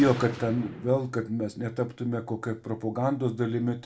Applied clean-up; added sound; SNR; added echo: none; Gunshot, gunfire; 18 dB; reverberation time 0.3 s.